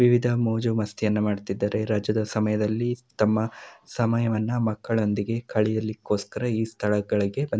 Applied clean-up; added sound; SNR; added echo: none; none; none; none.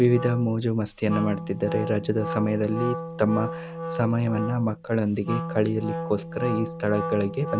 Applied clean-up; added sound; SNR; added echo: none; Wind instrument, woodwind instrument; 8 dB; none.